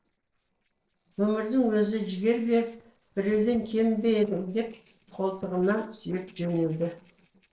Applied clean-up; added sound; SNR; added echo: neural separator model SepFormer DNS4.